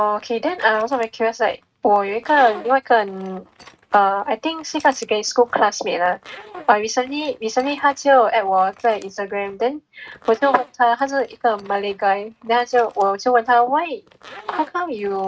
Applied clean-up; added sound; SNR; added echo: neural mask model RNNoise.